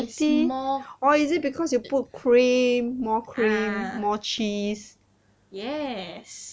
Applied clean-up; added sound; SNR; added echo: none; none; none; none.